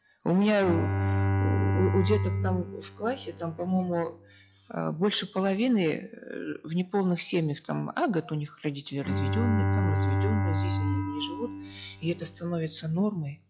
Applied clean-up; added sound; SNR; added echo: classical method log-MMSE.